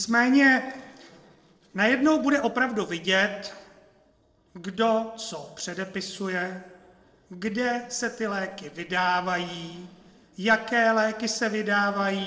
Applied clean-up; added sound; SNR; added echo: neural separator model SepFormer DNS4.